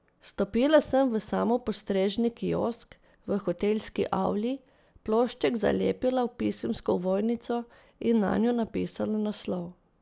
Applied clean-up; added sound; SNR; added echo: none; none; none; none.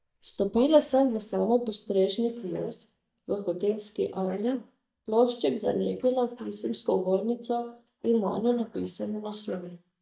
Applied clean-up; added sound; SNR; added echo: neural mask model DeepFilterNet 3.